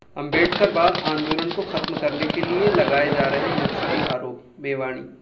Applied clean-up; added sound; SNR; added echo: none; Livestock, farm animals, working animals; 2 dB; reverberation time 0.5 s.